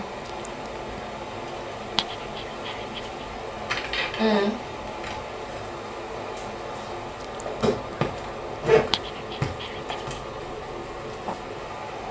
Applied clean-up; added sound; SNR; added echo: none; Dog; 11 dB; reverberation time 0.3 s.